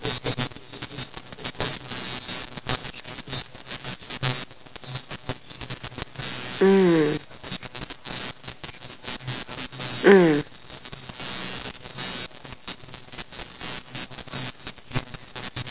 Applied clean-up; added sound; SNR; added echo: none; none; none; none.